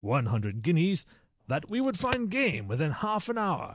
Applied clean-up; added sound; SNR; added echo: neural mask model DeepFilterNet 3.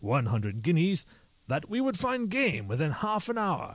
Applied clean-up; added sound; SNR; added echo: none; none; none; none.